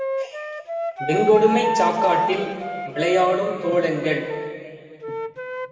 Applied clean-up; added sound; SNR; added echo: none; Wind instrument, woodwind instrument; 4 dB; reverberation time 2.1 s.